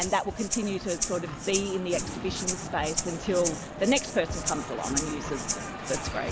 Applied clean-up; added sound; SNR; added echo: none; Rattle (instrument); 6 dB; none.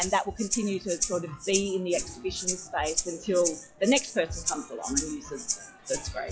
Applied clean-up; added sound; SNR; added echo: classical method log-MMSE.